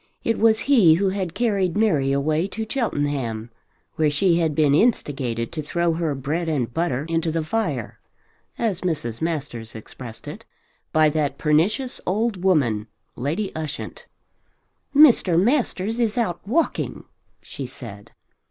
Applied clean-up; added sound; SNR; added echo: none; none; none; none.